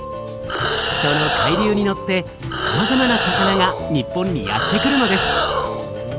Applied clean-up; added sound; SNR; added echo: none; Animal; 2 dB; none.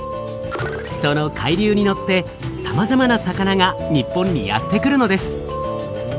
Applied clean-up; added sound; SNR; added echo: none; none; none; none.